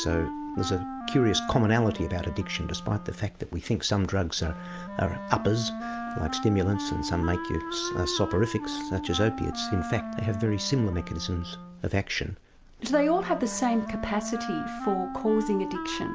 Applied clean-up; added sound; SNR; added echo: none; Wind instrument, woodwind instrument; 8 dB; none.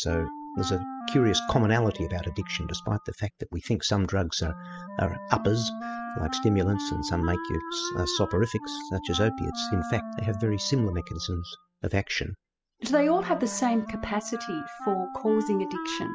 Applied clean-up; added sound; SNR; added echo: classical method spectral subtraction.